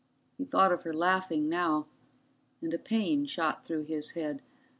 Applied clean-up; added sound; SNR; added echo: none; none; none; none.